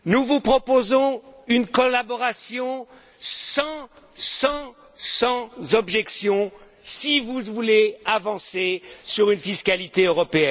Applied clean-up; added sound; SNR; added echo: none; none; none; none.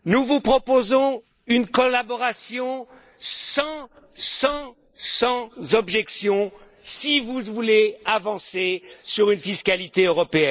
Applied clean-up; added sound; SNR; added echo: neural mask model Resemble Enhance denoiser.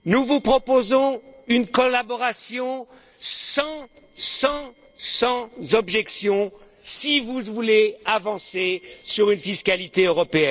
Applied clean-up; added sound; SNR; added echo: neural separator model SepFormer DNS4.